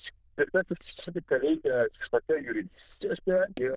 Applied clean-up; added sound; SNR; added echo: neural diffusion model UNIVERSE++.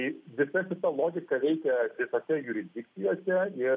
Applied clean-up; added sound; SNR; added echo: none; none; none; none.